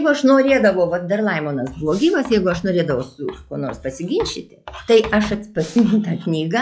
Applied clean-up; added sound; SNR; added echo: classical method log-MMSE.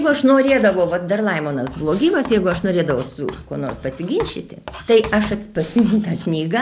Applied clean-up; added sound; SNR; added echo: none; Writing + Breathing; 18 dB; none.